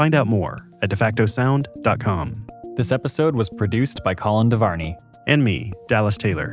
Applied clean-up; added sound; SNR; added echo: none; none; none; none.